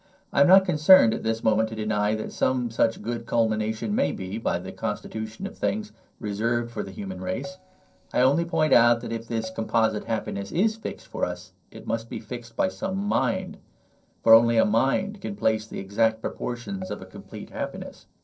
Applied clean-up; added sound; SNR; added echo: neural separator model SepFormer DNS4.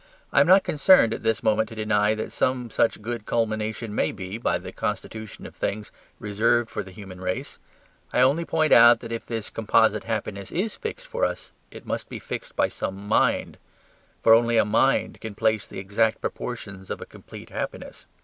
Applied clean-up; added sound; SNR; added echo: none; none; none; none.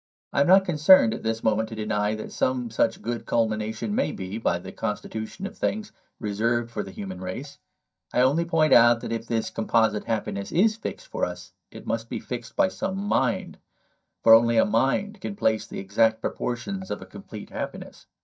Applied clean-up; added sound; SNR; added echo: neural mask model DeepFilterNet 3.